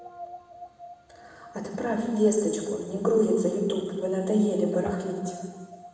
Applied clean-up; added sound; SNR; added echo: none; Guitar; 19 dB; reverberation time 1.6 s.